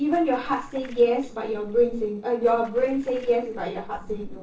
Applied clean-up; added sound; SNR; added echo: neural separator model SepFormer DNS4.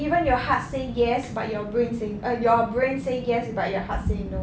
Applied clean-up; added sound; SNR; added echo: none; none; none; none.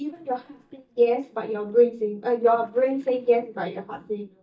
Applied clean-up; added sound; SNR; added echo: neural mask model DeepFilterNet 3.